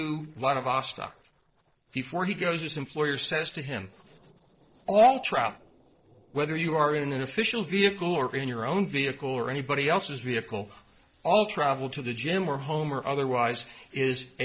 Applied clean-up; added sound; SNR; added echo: neural separator model SepFormer DNS4.